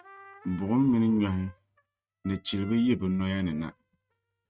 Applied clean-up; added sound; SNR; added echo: neural mask model RNNoise.